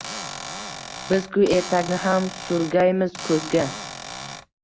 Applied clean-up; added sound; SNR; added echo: none; Cupboard open or close / Door; 11 dB; none.